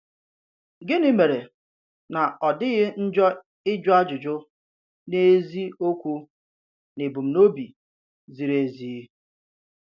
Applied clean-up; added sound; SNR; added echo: none; none; none; none.